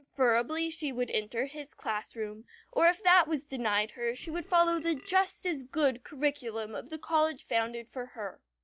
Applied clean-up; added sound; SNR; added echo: neural mask model DeepFilterNet 3.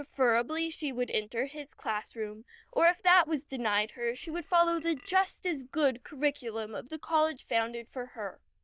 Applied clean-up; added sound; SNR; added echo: neural diffusion model UNIVERSE++.